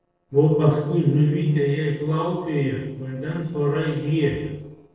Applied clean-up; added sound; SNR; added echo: neural separator model SepFormer DNS4.